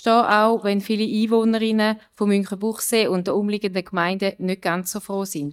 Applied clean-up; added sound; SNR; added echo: neural mask model DeepFilterNet 3.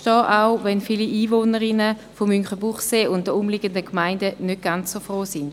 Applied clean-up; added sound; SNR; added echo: none; none; none; none.